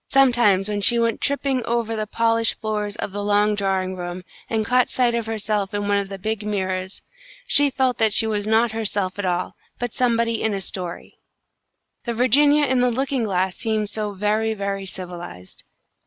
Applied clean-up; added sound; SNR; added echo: none; none; none; none.